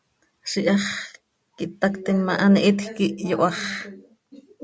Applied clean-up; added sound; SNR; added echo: none; none; none; none.